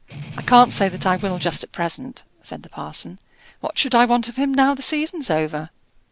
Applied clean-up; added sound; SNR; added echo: none; Strum; 12 dB; none.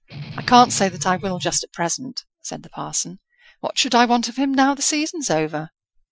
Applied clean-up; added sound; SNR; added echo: classical method Wiener filter.